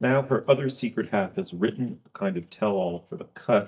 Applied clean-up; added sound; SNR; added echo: neural mask model DeepFilterNet 3.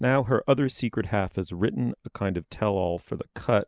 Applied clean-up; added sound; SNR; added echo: none; none; none; none.